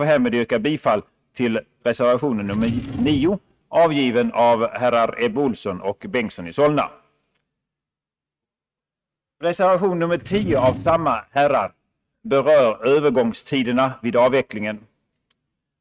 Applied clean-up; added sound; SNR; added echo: neural mask model RNNoise.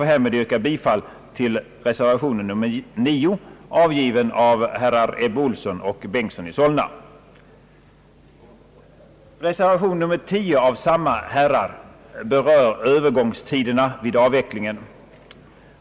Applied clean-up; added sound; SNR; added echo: none; none; none; none.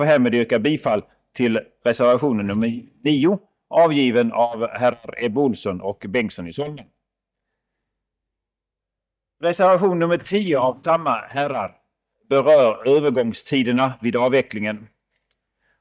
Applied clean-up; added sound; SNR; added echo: neural mask model DeepFilterNet 3.